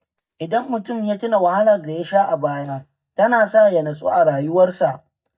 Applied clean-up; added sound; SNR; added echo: neural mask model DeepFilterNet 3.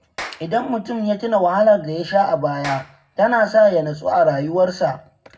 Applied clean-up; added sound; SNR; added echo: none; Clapping; 20 dB; reverberation time 0.3 s.